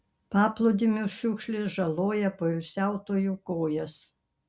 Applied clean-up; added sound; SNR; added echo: none; none; none; none.